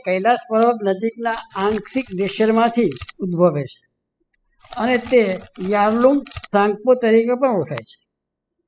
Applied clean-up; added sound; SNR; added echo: classical method spectral subtraction.